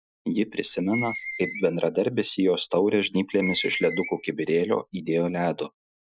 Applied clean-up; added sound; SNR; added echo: classical method Wiener filter.